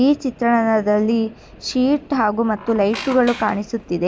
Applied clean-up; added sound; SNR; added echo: none; Squeak; 16 dB; none.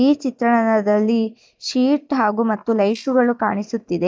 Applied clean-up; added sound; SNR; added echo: neural mask model DeepFilterNet 3.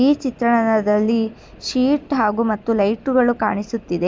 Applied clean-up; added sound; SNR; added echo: none; none; none; none.